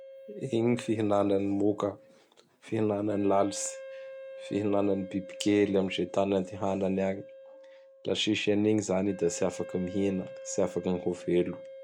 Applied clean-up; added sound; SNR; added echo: none; Wind instrument, woodwind instrument; 16 dB; none.